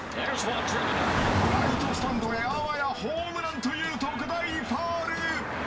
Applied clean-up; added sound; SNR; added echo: none; Traffic noise, roadway noise / Car; 0 dB; reverberation time 0.2 s.